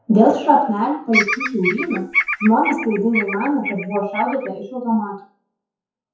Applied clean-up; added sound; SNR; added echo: classical method WPE with log-MMSE.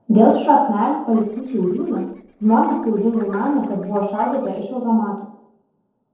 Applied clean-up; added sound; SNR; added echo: neural separator model SepFormer DNS4.